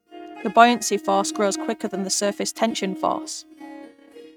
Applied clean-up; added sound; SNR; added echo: neural mask model RNNoise.